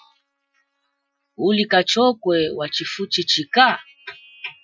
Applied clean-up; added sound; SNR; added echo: classical method Wiener filter.